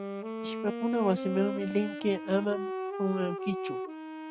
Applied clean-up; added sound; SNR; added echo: none; Wind instrument, woodwind instrument; 5 dB; none.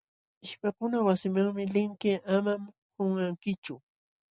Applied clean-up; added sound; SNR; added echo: none; none; none; none.